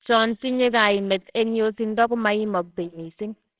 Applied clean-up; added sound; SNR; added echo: neural separator model SepFormer WHAMR!.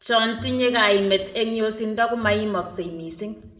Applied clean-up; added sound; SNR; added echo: none; Bowed string instrument; 18 dB; reverberation time 0.7 s.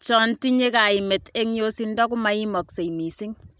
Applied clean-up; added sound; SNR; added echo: none; none; none; none.